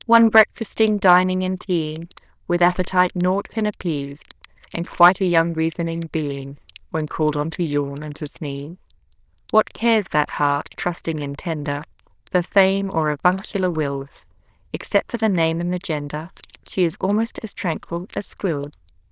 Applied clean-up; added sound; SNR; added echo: neural diffusion model UNIVERSE++.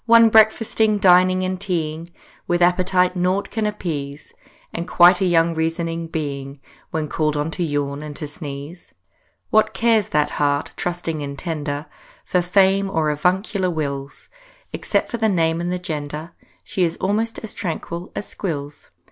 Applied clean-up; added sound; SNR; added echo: none; none; none; none.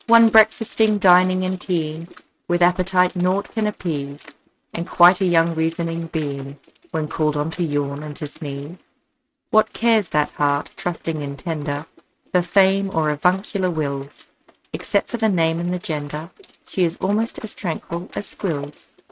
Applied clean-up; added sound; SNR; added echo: neural mask model RNNoise.